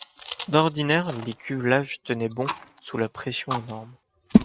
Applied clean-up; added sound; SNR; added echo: neural mask model RNNoise.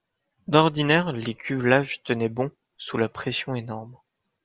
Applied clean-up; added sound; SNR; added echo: none; none; none; none.